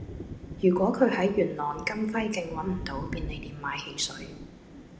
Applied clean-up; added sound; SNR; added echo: none; Thunder; 12 dB; reverberation time 0.7 s.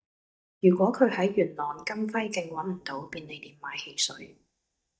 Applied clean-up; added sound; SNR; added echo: neural mask model DeepFilterNet 3.